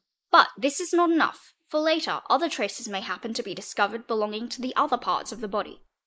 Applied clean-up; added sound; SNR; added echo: neural mask model Resemble Enhance denoiser.